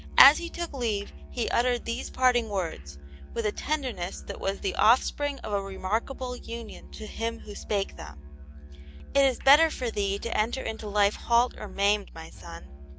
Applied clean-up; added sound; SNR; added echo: none; Musical instrument; 18 dB; none.